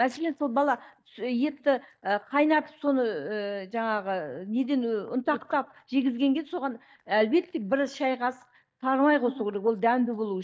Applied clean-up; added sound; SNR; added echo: neural mask model DeepFilterNet 3.